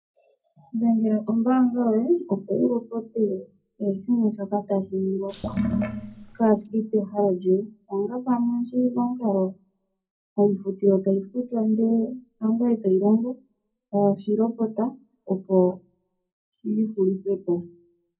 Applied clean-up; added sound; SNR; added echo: none; Sink (filling or washing) / Water; 5 dB; reverberation time 0.3 s.